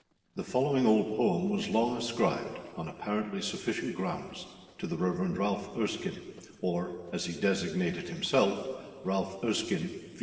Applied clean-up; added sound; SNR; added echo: neural separator model SepFormer DNS4.